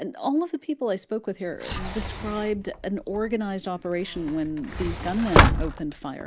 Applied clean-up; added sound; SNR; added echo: none; Sliding door; -1 dB; none.